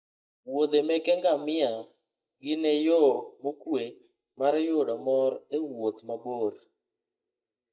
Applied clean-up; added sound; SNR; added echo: neural mask model DeepFilterNet 3.